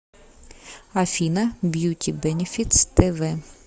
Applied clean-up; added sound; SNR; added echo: none; none; none; none.